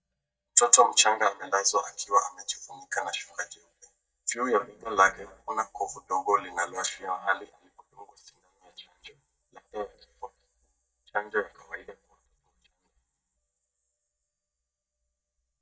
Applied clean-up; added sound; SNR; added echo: neural mask model DeepFilterNet 3.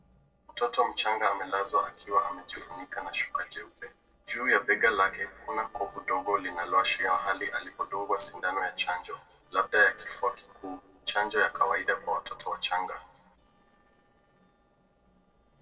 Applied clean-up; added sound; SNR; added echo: neural separator model SepFormer DNS4.